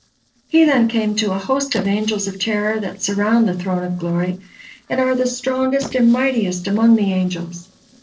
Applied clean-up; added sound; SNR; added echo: neural separator model SepFormer DNS4.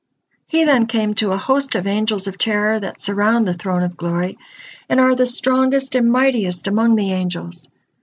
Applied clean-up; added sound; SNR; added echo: none; none; none; none.